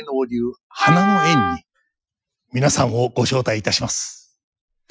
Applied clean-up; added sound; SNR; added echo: classical method Wiener filter.